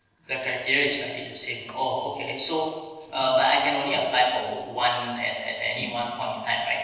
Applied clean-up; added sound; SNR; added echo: neural separator model SepFormer DNS4.